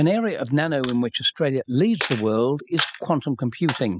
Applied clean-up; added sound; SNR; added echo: classical method spectral subtraction.